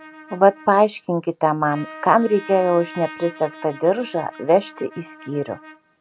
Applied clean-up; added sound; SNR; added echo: none; Trumpet; 19 dB; none.